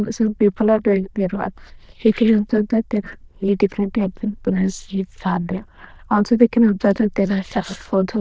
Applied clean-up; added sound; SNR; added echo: neural diffusion model UNIVERSE++.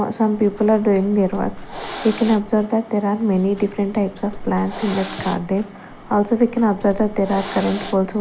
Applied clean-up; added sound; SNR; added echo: none; Hiss; 13 dB; none.